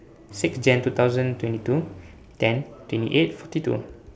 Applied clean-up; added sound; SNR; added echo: none; Engine; 19 dB; none.